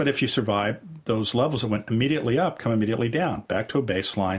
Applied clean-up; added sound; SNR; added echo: none; none; none; none.